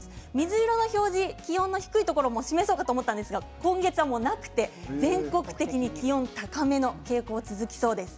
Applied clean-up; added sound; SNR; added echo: none; none; none; none.